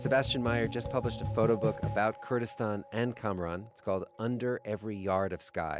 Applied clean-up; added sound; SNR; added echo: none; none; none; none.